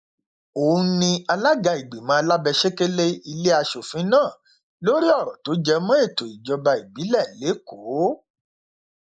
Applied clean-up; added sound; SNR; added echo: neural mask model Resemble Enhance denoiser.